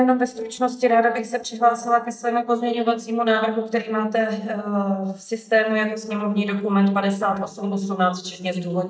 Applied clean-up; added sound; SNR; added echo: neural mask model DeepFilterNet 3.